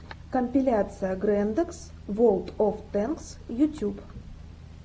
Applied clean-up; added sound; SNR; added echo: none; none; none; none.